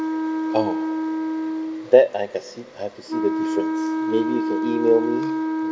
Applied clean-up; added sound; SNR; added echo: none; Wind instrument, woodwind instrument; 1 dB; none.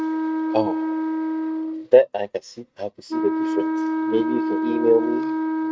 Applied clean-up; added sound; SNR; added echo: neural mask model RNNoise.